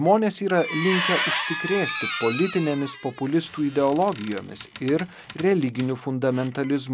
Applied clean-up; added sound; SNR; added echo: none; Squeak; 6 dB; none.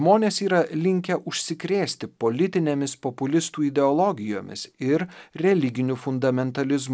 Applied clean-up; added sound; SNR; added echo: none; none; none; none.